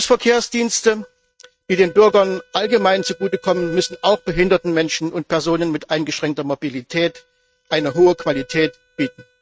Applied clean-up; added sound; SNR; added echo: neural mask model RNNoise.